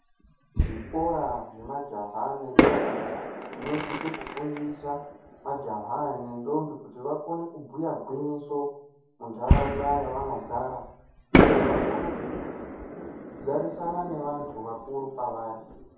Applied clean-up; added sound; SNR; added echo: none; Fireworks; -3 dB; reverberation time 0.6 s.